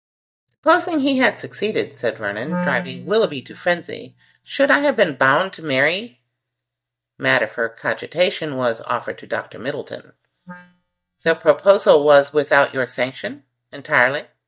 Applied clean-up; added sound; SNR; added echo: neural mask model DeepFilterNet 3.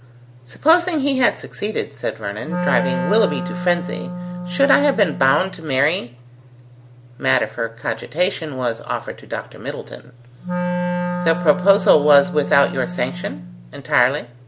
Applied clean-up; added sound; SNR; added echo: none; Wind instrument, woodwind instrument; 5 dB; none.